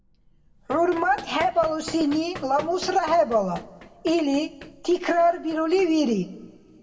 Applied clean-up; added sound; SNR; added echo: none; Run; 18 dB; reverberation time 1.5 s.